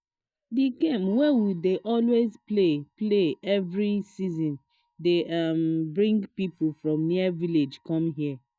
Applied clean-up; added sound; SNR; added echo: neural mask model DeepFilterNet 3.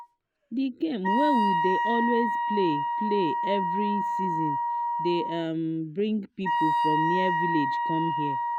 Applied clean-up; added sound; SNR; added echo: none; Wind instrument, woodwind instrument; -2 dB; none.